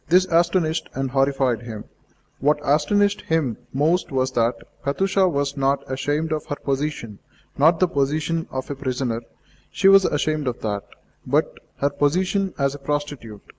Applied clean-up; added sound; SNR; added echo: none; none; none; none.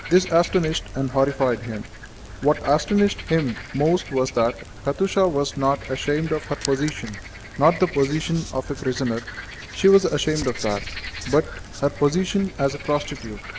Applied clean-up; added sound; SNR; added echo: none; Frog; 13 dB; none.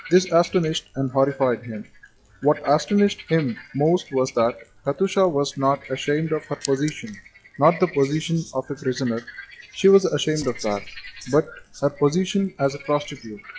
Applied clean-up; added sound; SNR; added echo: classical method log-MMSE.